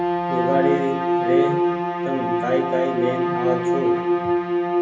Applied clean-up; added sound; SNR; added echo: none; Bowed string instrument; -4 dB; reverberation time 0.8 s.